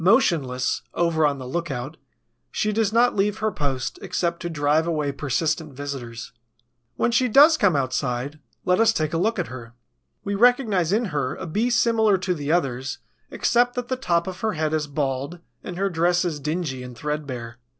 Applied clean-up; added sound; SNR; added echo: none; none; none; none.